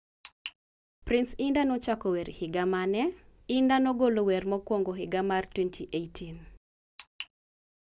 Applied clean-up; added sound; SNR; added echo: none; none; none; none.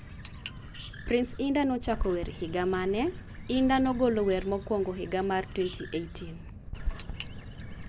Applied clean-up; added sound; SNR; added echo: none; Bird; 9 dB; none.